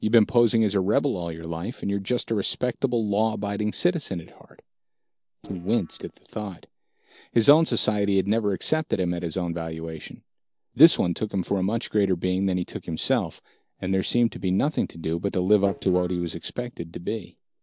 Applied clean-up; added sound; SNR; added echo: neural separator model SepFormer DNS4.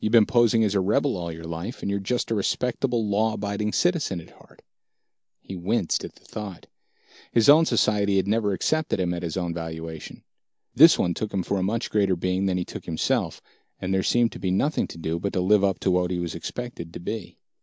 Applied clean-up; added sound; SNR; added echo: none; none; none; none.